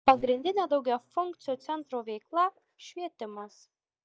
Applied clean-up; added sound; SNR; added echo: neural mask model DeepFilterNet 3.